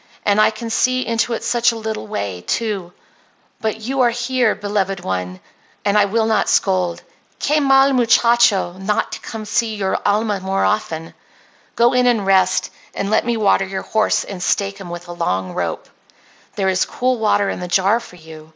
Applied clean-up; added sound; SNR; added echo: none; none; none; none.